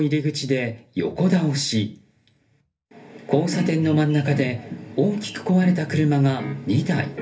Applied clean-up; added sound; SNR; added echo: none; none; none; reverberation time 0.3 s.